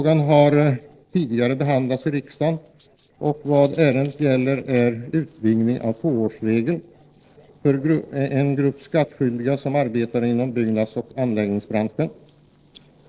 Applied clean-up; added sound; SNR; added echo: neural separator model SepFormer DNS4.